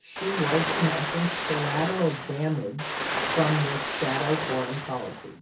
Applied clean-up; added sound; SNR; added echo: none; Ocean; 2 dB; reverberation time 0.3 s.